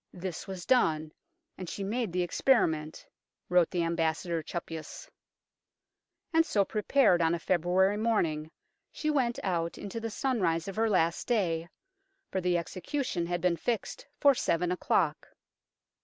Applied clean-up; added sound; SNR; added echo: none; none; none; none.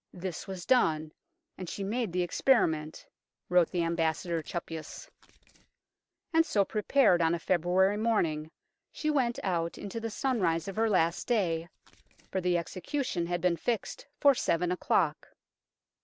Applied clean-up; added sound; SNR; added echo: neural separator model SepFormer DNS4.